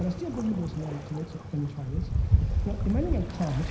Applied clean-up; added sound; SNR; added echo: none; Waves, surf; -2 dB; reverberation time 0.9 s.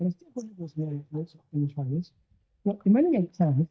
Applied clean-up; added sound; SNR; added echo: neural mask model DeepFilterNet 3.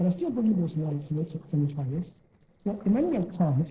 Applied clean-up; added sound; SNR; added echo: neural separator model SepFormer DNS4.